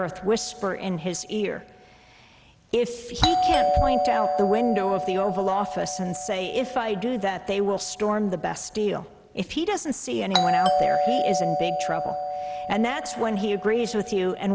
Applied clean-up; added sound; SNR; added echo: none; Doorbell; 2 dB; none.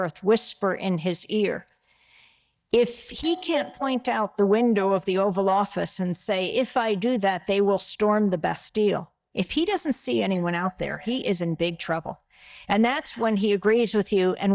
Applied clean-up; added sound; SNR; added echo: neural mask model DeepFilterNet 3.